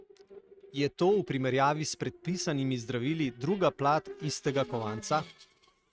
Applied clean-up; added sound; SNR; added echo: neural mask model RNNoise.